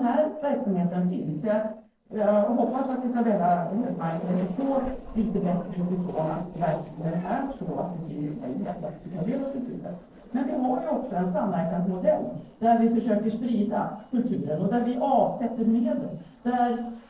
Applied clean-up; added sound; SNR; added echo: neural separator model SepFormer DNS4.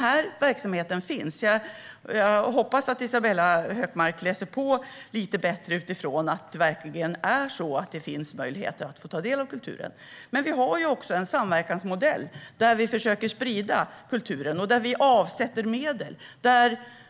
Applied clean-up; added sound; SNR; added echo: none; none; none; none.